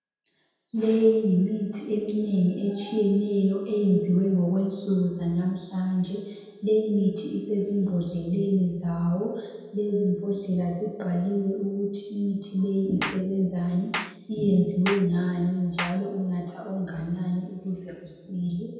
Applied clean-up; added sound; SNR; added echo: none; Clapping; 11 dB; reverberation time 1.1 s.